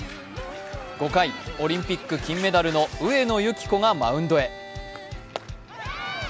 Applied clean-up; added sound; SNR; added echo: none; none; none; none.